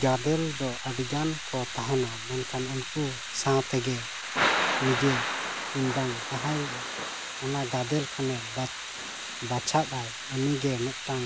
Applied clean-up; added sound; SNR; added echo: none; Thunder / Rain; 3 dB; none.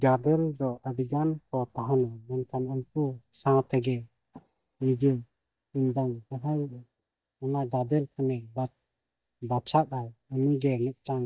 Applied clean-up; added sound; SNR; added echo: neural mask model DeepFilterNet 3.